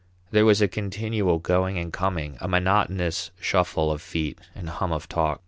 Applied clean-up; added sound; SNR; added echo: none; none; none; none.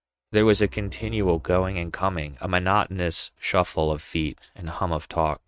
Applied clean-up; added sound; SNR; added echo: neural mask model RNNoise.